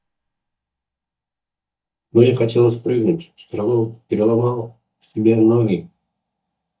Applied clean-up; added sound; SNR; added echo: neural mask model DeepFilterNet 3.